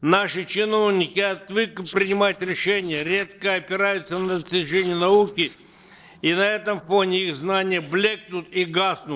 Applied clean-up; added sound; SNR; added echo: neural separator model SepFormer DNS4.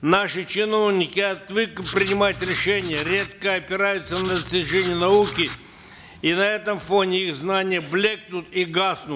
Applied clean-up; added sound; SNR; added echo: none; Writing; 12 dB; none.